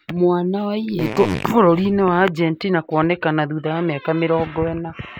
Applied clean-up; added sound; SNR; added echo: none; Fart; 9 dB; none.